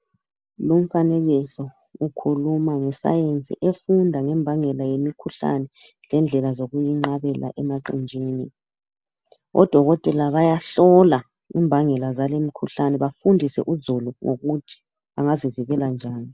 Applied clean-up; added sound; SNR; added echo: none; none; none; none.